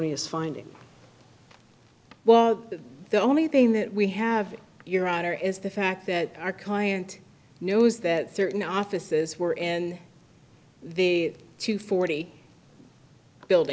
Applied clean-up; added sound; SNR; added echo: none; none; none; none.